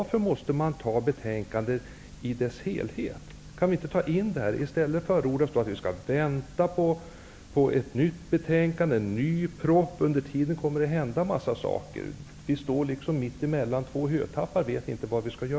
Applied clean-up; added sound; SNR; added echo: none; none; none; none.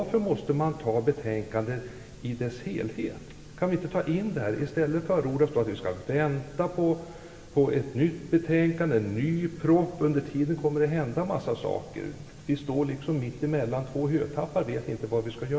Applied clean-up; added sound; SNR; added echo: none; none; none; reverberation time 1.6 s.